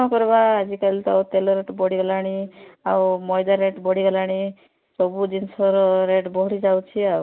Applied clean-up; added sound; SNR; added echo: none; none; none; none.